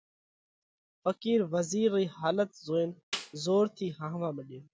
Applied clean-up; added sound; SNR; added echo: none; Snare drum; 13 dB; none.